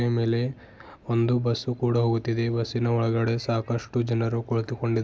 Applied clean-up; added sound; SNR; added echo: none; none; none; none.